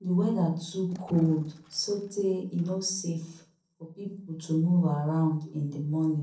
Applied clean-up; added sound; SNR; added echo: neural separator model SepFormer DNS4.